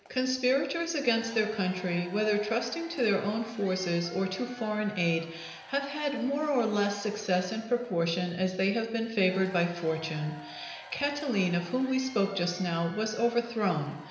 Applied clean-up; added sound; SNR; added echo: none; Applause / Crowd / Cheering; 18 dB; reverberation time 0.9 s.